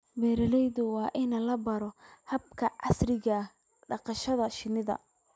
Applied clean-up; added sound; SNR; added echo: none; none; none; none.